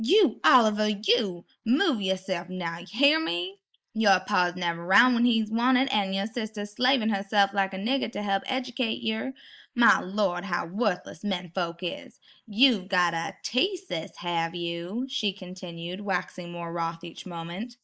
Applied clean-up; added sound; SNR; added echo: neural mask model Resemble Enhance denoiser.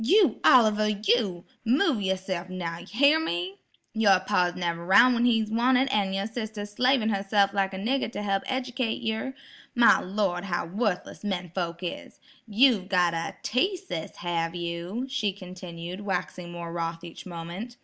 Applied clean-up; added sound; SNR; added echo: none; none; none; none.